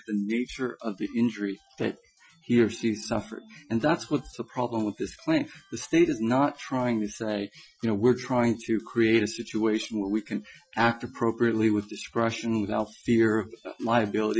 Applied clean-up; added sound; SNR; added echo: classical method Wiener filter.